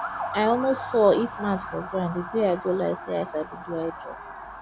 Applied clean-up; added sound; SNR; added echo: none; Motor vehicle (road) / Siren; 10 dB; none.